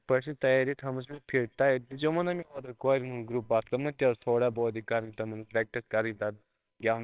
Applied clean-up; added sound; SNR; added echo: neural separator model SepFormer WHAMR!.